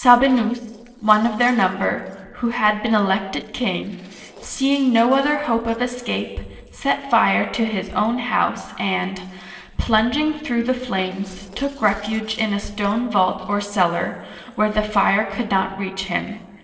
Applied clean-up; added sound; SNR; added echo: neural separator model SepFormer DNS4.